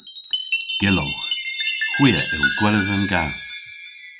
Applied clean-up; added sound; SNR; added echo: none; Chime; -1 dB; none.